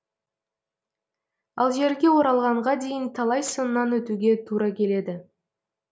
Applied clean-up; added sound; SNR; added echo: none; none; none; none.